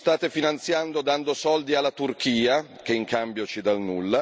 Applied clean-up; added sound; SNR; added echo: none; none; none; none.